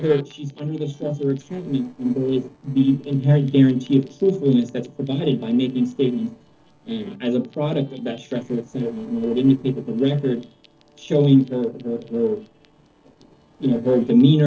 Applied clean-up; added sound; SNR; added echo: neural separator model SepFormer DNS4.